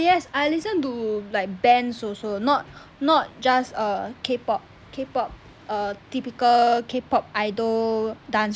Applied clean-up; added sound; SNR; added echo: none; none; none; none.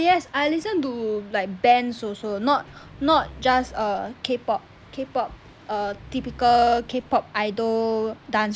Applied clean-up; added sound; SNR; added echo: none; Growling; 20 dB; none.